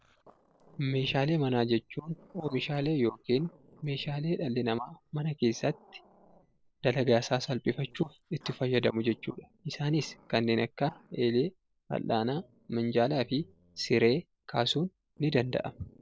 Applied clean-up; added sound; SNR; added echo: neural separator model SepFormer DNS4.